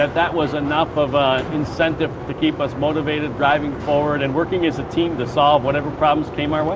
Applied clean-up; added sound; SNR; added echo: none; none; none; none.